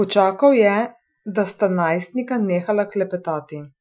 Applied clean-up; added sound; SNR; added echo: classical method Wiener filter.